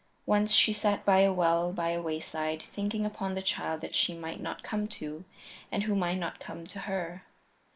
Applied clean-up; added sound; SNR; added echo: neural mask model Resemble Enhance denoiser.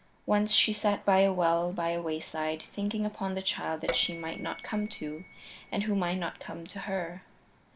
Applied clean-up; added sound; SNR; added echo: none; Bell; 16 dB; none.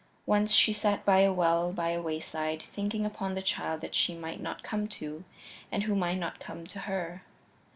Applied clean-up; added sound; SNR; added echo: none; none; none; none.